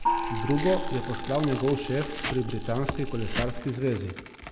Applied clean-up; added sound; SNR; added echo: none; Tearing + Gong; 3 dB; none.